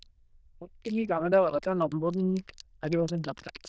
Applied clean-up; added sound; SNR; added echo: neural diffusion model UNIVERSE++.